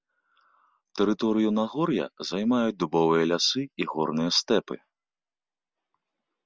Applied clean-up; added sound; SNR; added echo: none; none; none; none.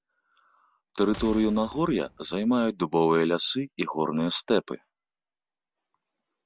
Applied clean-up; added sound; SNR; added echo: none; Boom; 16 dB; none.